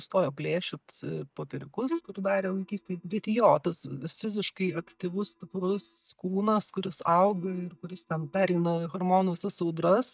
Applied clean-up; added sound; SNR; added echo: neural mask model DeepFilterNet 3.